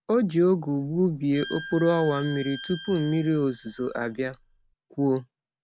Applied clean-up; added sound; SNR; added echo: none; Bowed string instrument; 16 dB; none.